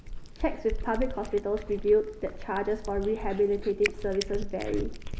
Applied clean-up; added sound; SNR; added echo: none; Cat; 6 dB; none.